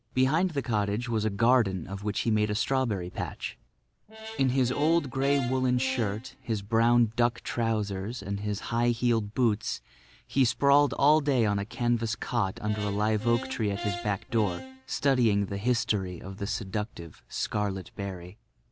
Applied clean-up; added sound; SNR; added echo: none; Brass instrument; 13 dB; none.